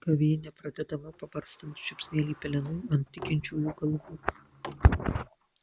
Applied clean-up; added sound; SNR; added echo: none; Sliding door; 19 dB; none.